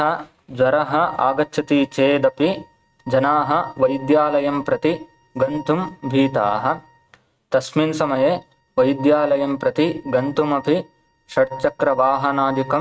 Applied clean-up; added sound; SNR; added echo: neural mask model RNNoise.